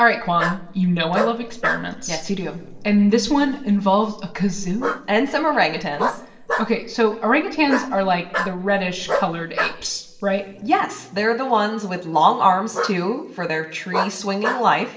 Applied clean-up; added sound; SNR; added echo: none; Bark; 9 dB; reverberation time 0.7 s.